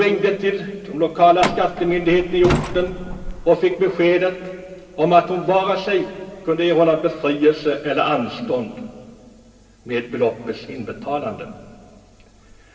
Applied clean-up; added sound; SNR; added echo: none; Truck; 5 dB; reverberation time 2.9 s.